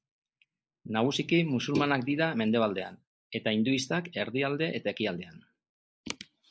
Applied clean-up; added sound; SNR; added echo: neural mask model Resemble Enhance denoiser.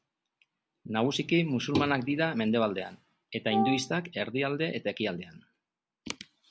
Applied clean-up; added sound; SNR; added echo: none; Wind instrument, woodwind instrument; 2 dB; none.